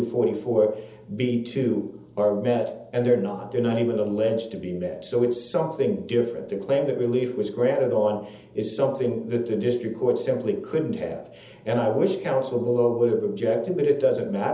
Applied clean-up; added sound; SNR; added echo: none; none; none; reverberation time 0.7 s.